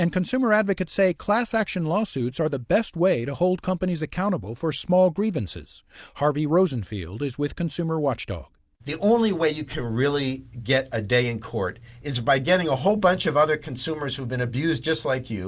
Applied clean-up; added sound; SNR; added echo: none; none; none; none.